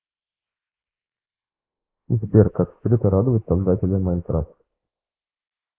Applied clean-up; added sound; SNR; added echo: neural mask model Resemble Enhance denoiser.